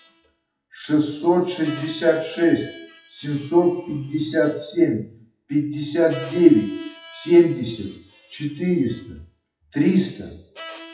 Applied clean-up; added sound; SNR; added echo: classical method WPE with log-MMSE.